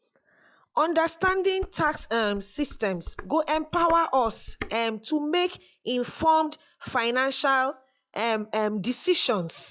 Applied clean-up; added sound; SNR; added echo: classical method log-MMSE.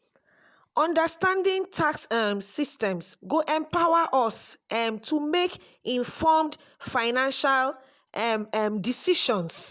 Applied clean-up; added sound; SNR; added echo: none; none; none; none.